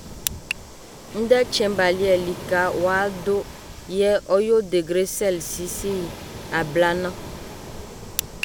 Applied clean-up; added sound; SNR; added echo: none; Waves, surf; 13 dB; none.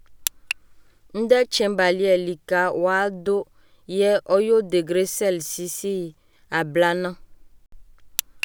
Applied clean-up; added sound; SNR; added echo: none; none; none; none.